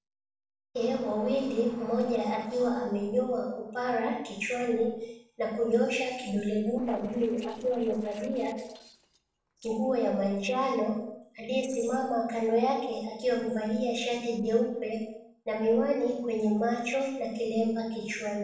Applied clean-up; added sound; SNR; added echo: neural separator model SepFormer DNS4.